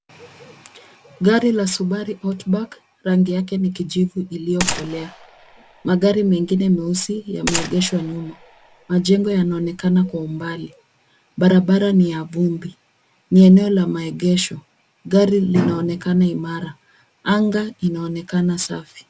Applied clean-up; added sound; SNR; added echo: none; Gunshot, gunfire; 12 dB; none.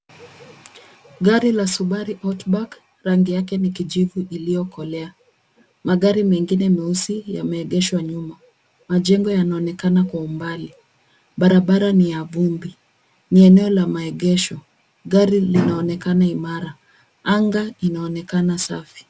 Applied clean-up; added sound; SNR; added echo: none; none; none; none.